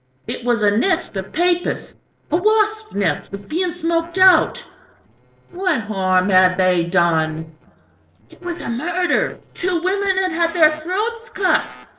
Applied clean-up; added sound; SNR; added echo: neural separator model SepFormer DNS4.